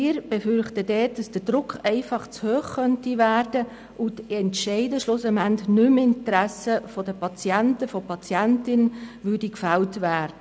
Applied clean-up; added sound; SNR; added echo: none; none; none; none.